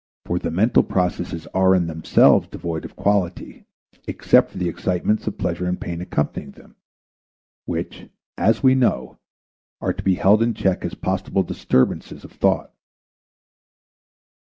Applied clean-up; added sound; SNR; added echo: none; none; none; none.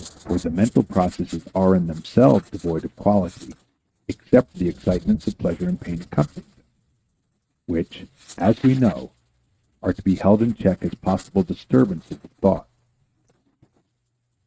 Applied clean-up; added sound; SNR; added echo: neural mask model RNNoise.